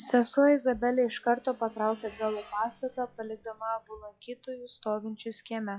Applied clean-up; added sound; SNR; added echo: classical method log-MMSE.